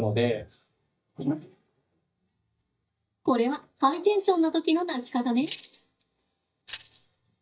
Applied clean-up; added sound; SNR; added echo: neural mask model DeepFilterNet 3.